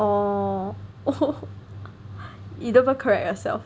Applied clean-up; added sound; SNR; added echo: none; none; none; none.